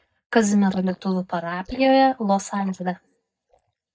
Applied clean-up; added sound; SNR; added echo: neural mask model DeepFilterNet 3.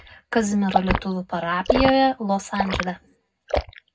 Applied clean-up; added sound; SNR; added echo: none; Liquid; 4 dB; reverberation time 0.3 s.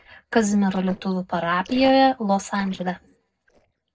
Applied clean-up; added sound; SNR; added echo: neural separator model SepFormer DNS4.